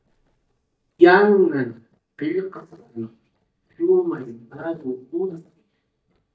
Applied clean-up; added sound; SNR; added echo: neural mask model DeepFilterNet 3.